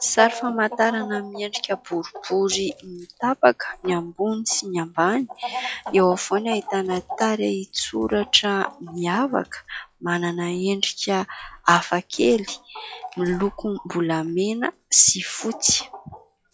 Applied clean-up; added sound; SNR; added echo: classical method log-MMSE.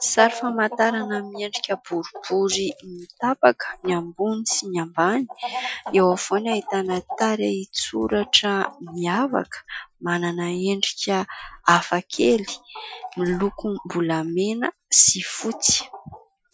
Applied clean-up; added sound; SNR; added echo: classical method Wiener filter.